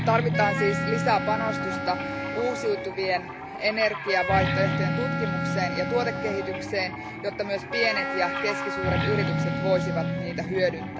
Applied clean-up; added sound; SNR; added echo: none; Wind instrument, woodwind instrument + Guitar; 0 dB; none.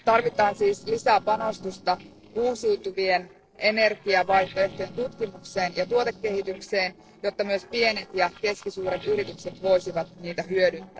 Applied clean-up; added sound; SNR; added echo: neural separator model SepFormer DNS4.